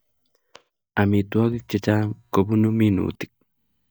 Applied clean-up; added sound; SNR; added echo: neural mask model DeepFilterNet 3.